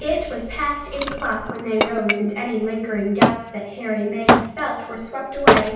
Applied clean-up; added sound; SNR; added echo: none; Wood; -2 dB; reverberation time 0.9 s.